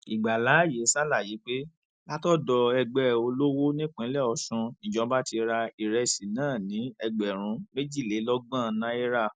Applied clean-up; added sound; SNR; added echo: none; none; none; none.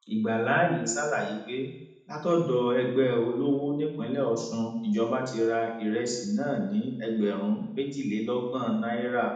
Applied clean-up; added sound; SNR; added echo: none; none; none; reverberation time 0.8 s.